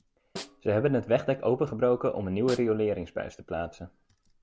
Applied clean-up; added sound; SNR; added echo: none; Snare drum; 19 dB; none.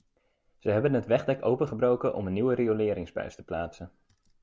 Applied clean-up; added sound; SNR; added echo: none; none; none; none.